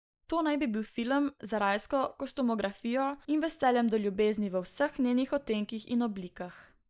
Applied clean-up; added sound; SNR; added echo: neural mask model Resemble Enhance denoiser.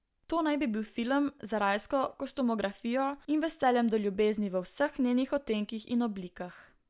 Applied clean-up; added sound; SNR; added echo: none; none; none; none.